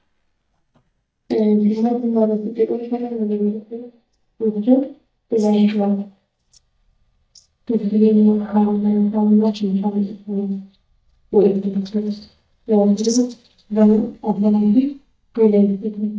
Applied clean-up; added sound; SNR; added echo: neural mask model DeepFilterNet 3.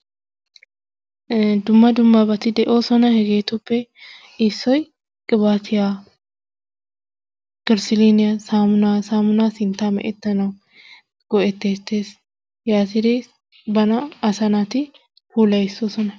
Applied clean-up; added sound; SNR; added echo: none; none; none; none.